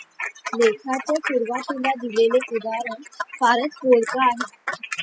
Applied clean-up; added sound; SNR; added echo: classical method spectral subtraction.